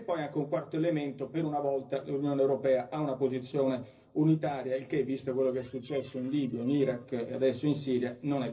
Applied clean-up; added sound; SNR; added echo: neural separator model SepFormer DNS4.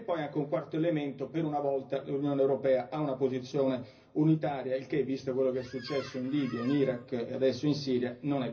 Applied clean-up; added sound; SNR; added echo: none; Squeak; 18 dB; reverberation time 0.4 s.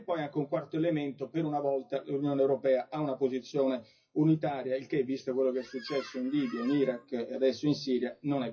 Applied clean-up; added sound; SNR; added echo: classical method WPE with log-MMSE.